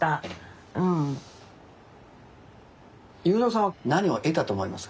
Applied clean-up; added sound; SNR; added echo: none; none; none; none.